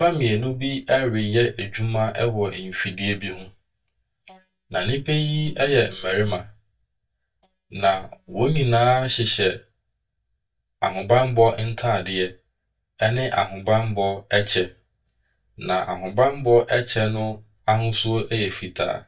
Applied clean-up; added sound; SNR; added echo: neural mask model DeepFilterNet 3.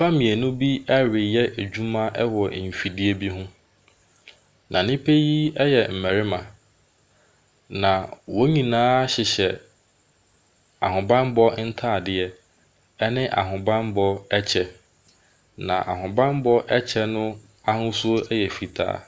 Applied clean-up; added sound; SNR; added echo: none; none; none; none.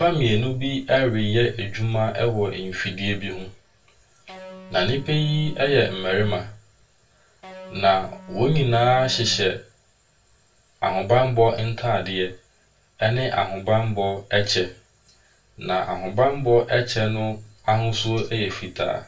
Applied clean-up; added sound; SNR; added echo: none; Electric guitar; 18 dB; reverberation time 0.2 s.